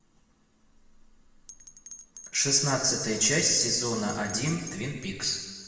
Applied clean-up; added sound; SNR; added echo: none; Bell; 18 dB; reverberation time 1.3 s.